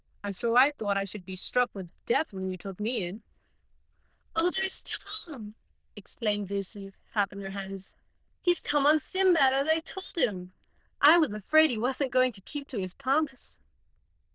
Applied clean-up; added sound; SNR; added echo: neural diffusion model UNIVERSE++.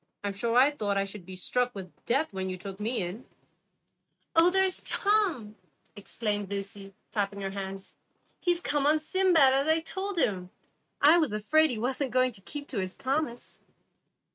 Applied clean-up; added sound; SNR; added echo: neural mask model RNNoise.